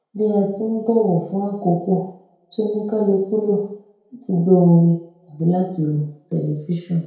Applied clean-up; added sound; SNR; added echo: none; none; none; reverberation time 0.6 s.